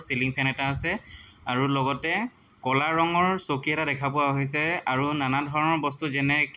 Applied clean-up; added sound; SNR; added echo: none; none; none; none.